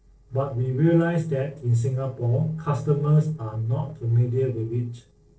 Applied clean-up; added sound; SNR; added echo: neural separator model SepFormer DNS4.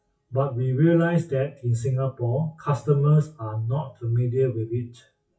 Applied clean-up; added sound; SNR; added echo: classical method WPE with log-MMSE.